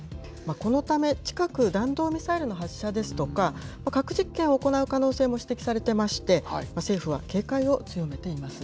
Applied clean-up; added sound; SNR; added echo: none; none; none; none.